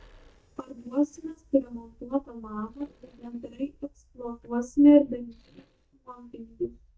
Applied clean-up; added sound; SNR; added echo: neural mask model DeepFilterNet 3.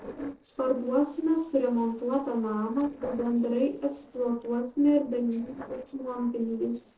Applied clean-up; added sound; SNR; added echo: neural separator model SepFormer DNS4.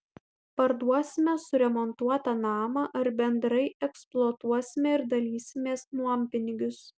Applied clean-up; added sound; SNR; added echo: none; none; none; none.